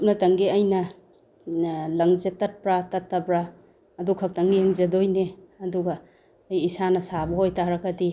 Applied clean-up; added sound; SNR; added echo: none; none; none; none.